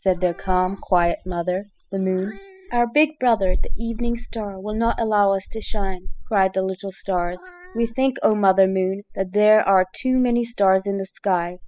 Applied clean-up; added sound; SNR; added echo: classical method spectral subtraction.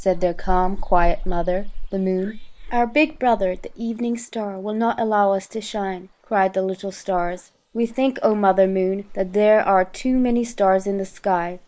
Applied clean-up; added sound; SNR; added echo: neural mask model Resemble Enhance denoiser.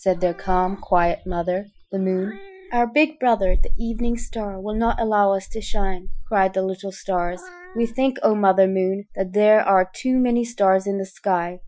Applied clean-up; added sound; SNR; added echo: classical method Wiener filter.